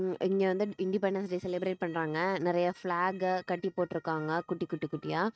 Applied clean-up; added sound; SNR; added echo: neural mask model RNNoise.